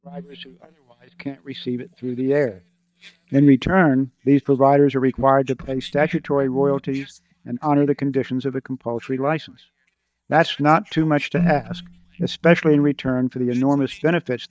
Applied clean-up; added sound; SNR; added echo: neural mask model DeepFilterNet 3.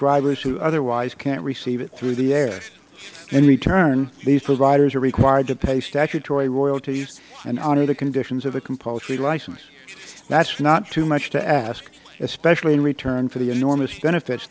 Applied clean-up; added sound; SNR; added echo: none; none; none; none.